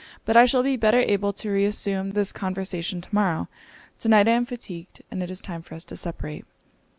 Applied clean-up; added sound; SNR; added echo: none; none; none; none.